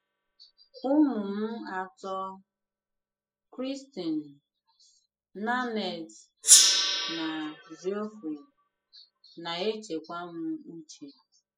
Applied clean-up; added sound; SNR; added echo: classical method spectral subtraction.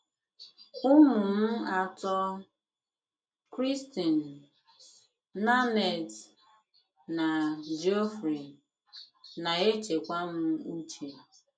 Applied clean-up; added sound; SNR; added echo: none; none; none; none.